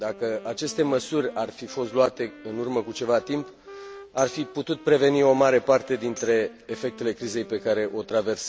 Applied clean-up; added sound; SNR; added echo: none; Tambourine + Wind instrument, woodwind instrument; 19 dB; none.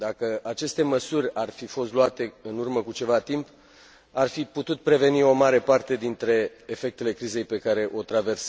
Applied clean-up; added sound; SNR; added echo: none; none; none; none.